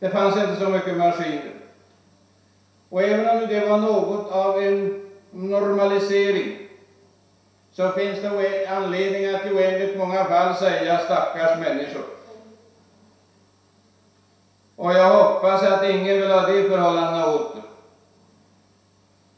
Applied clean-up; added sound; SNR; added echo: none; none; none; reverberation time 0.7 s.